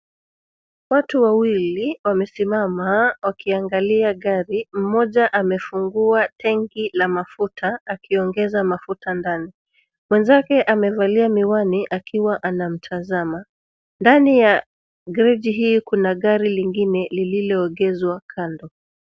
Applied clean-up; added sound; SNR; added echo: none; none; none; none.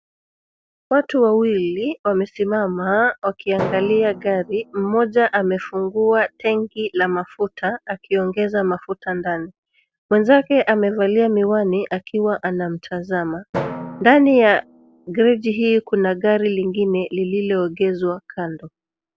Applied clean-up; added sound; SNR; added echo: none; Drum; 19 dB; none.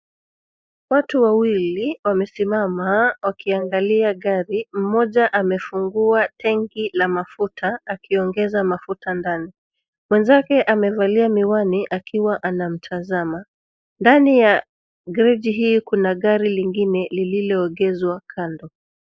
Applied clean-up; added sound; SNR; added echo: neural mask model Resemble Enhance denoiser.